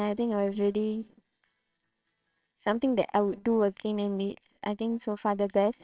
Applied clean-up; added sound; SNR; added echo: neural separator model SepFormer WHAMR!.